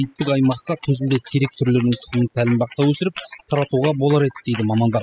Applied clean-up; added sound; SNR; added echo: classical method spectral subtraction.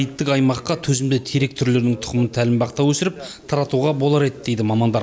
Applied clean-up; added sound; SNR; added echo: none; none; none; none.